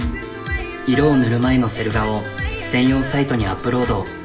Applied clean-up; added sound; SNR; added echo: none; Wind instrument, woodwind instrument; 19 dB; reverberation time 0.5 s.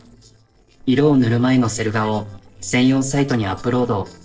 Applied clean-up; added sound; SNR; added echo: neural separator model SepFormer DNS4.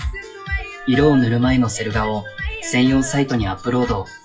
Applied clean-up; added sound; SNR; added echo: classical method WPE with log-MMSE.